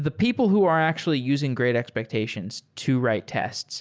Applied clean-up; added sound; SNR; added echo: none; none; none; none.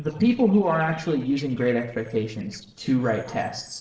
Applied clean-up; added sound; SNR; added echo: neural separator model SepFormer DNS4.